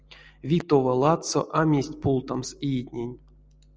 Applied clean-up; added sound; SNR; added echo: none; none; none; none.